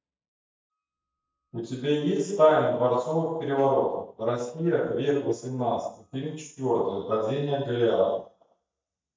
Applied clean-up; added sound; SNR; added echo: neural mask model DeepFilterNet 3.